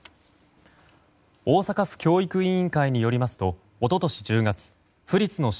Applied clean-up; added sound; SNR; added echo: none; none; none; none.